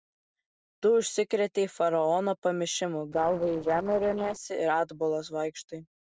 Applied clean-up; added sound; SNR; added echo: neural separator model SepFormer DNS4.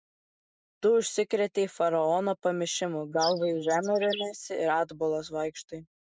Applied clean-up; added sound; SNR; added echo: neural mask model Resemble Enhance denoiser.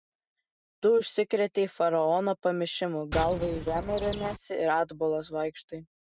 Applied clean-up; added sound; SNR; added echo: neural mask model RNNoise.